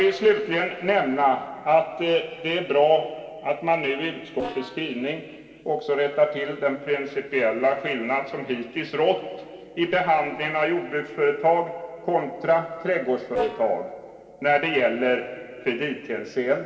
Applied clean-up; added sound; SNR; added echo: neural separator model SepFormer DNS4.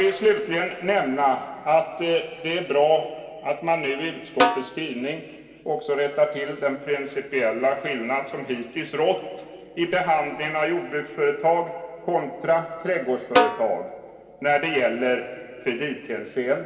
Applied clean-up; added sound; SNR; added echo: none; Snare drum; 1 dB; reverberation time 2.1 s.